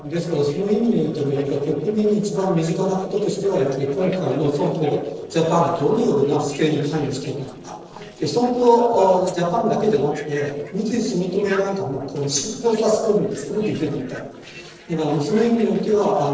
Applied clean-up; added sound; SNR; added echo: neural separator model SepFormer DNS4.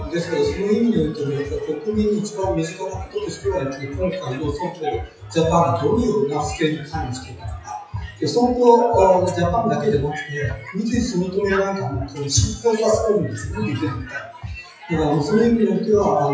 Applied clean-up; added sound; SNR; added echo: classical method WPE with log-MMSE.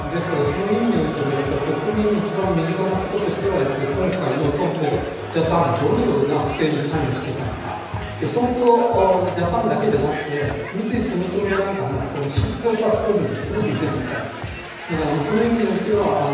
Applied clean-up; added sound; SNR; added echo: none; Crowd; 13 dB; reverberation time 1.1 s.